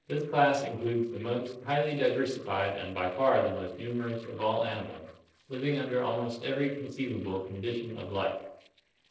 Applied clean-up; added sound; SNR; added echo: neural separator model SepFormer DNS4.